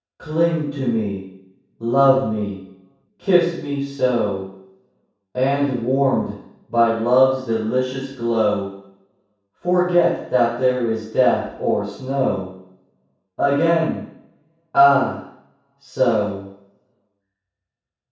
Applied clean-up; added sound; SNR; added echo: none; none; none; reverberation time 0.7 s.